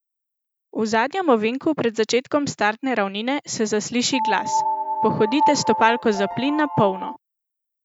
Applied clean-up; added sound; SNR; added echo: none; Piano; 2 dB; none.